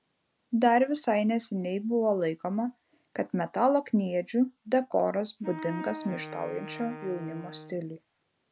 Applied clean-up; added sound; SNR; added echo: none; Wind instrument, woodwind instrument; 13 dB; none.